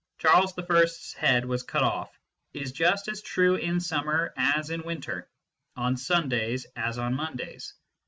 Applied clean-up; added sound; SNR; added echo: none; none; none; none.